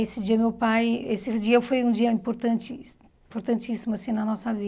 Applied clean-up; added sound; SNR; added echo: none; none; none; none.